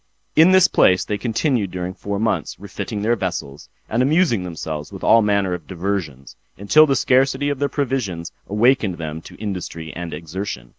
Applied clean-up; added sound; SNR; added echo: none; none; none; none.